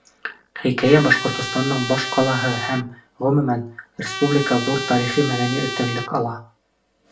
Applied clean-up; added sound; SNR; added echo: none; Trumpet; 8 dB; reverberation time 0.3 s.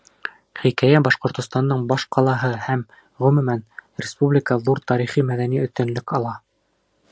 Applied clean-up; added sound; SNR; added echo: none; none; none; none.